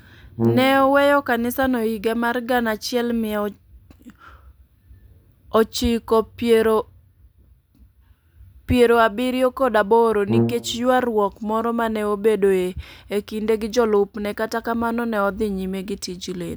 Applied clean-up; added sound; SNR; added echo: none; Brass instrument; 2 dB; none.